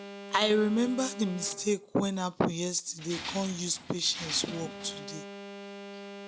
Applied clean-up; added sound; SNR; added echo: none; Alarm + Tools; 13 dB; none.